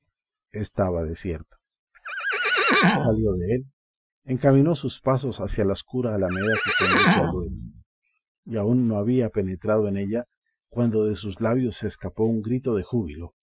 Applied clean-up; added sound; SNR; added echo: classical method Wiener filter.